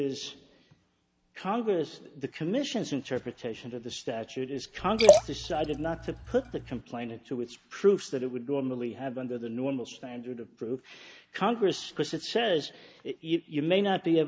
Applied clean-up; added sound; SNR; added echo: none; Liquid; -4 dB; none.